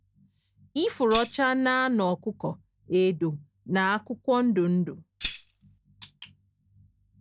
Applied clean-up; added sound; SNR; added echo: none; Tambourine; -5 dB; none.